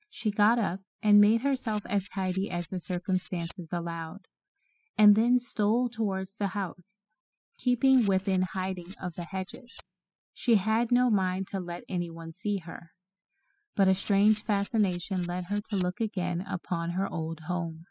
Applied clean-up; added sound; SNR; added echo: classical method spectral subtraction.